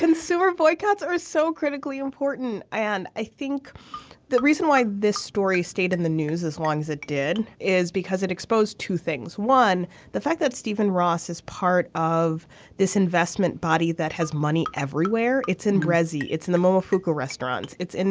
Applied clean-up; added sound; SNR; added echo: none; Marimba, xylophone; 17 dB; none.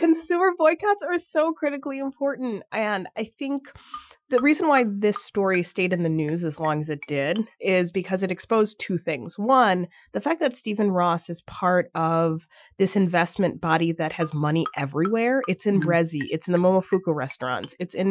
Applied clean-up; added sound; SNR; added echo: classical method Wiener filter.